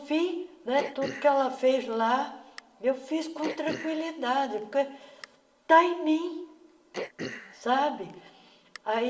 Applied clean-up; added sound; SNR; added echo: none; Cough; 15 dB; reverberation time 0.8 s.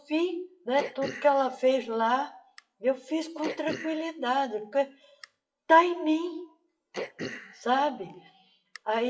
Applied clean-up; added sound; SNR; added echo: classical method WPE with log-MMSE.